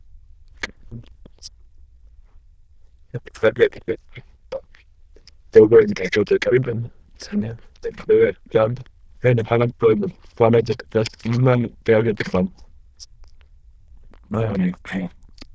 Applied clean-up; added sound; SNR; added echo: neural diffusion model UNIVERSE++.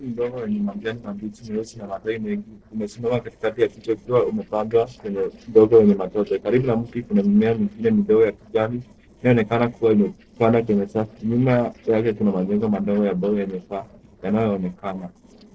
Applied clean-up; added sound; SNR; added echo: neural separator model SepFormer DNS4.